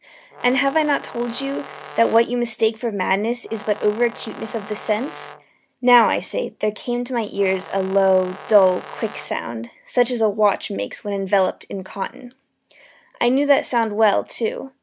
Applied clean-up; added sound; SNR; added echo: none; Brass instrument; 17 dB; none.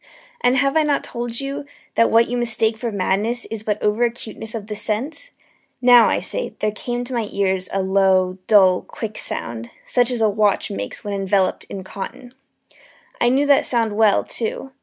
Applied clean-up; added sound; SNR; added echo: none; none; none; none.